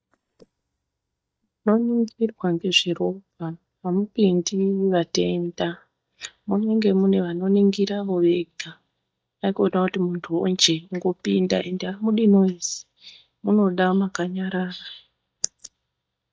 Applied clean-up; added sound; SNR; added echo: neural mask model DeepFilterNet 3.